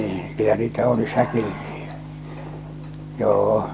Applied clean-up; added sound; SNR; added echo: none; none; none; none.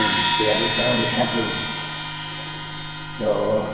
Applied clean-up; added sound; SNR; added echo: none; Crash cymbal; 1 dB; reverberation time 0.8 s.